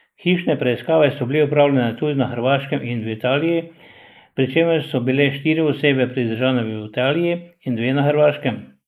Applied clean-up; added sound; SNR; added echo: neural mask model Resemble Enhance denoiser.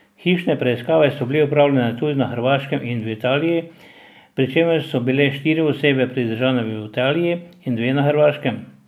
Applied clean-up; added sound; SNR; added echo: none; none; none; none.